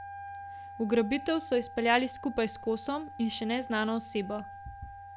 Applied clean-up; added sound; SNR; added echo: none; Wind instrument, woodwind instrument; 13 dB; none.